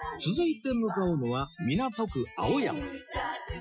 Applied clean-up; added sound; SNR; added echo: classical method Wiener filter.